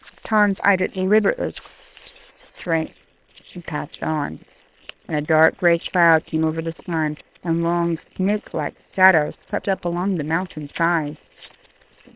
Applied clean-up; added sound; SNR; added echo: neural separator model SepFormer WHAM!.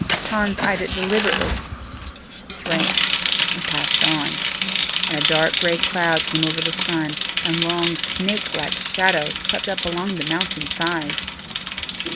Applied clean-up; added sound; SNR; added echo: none; Bicycle; -1 dB; none.